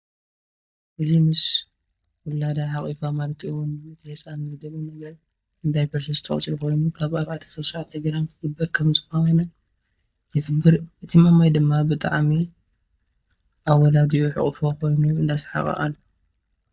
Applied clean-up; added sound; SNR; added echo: neural mask model DeepFilterNet 3.